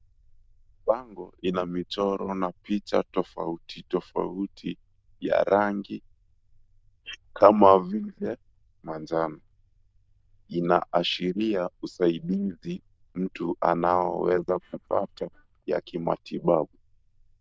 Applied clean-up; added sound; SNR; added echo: neural diffusion model UNIVERSE++.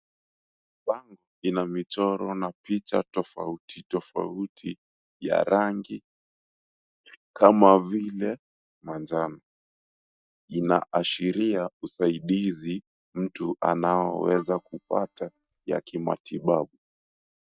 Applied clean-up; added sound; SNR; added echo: neural mask model DeepFilterNet 3.